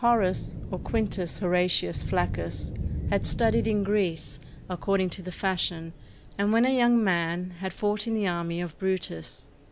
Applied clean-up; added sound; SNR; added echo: none; Thunder / Rain; 9 dB; none.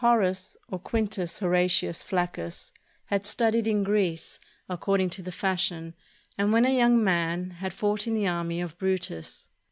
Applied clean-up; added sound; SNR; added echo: none; none; none; none.